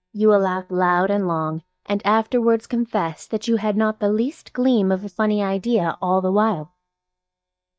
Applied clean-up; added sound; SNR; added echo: neural mask model DeepFilterNet 3.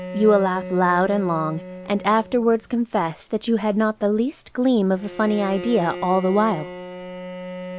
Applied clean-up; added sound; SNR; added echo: none; Bowed string instrument; 13 dB; none.